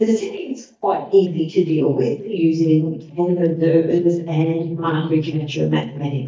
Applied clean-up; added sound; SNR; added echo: neural mask model DeepFilterNet 3.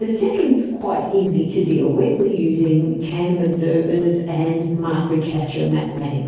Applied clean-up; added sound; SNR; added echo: neural separator model SepFormer DNS4.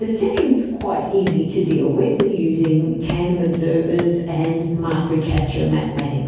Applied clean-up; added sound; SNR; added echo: none; Run; 15 dB; reverberation time 1.3 s.